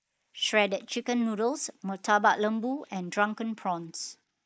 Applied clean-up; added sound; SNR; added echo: neural mask model Resemble Enhance denoiser.